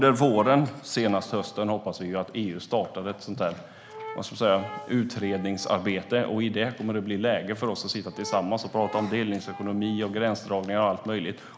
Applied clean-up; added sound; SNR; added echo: none; Brass instrument; 19 dB; none.